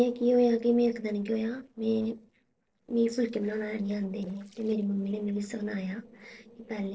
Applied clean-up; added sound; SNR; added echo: neural separator model SepFormer DNS4.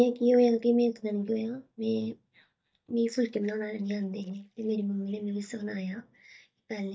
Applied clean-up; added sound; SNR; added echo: neural mask model DeepFilterNet 3.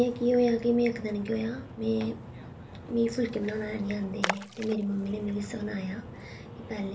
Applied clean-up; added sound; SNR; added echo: none; Splash, splatter; 11 dB; reverberation time 0.3 s.